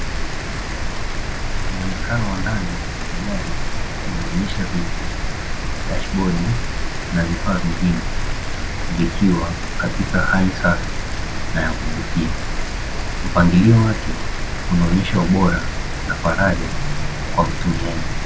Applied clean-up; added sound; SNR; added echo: none; Rain; 0 dB; none.